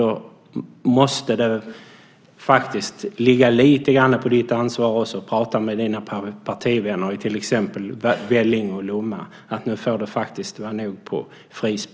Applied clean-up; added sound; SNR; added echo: none; none; none; none.